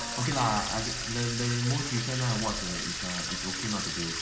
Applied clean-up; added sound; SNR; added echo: none; Sink (filling or washing) / Water tap, faucet; 3 dB; reverberation time 1.4 s.